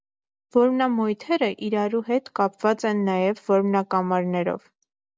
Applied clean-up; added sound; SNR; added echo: none; none; none; none.